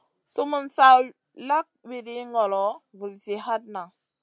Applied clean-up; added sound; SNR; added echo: none; none; none; none.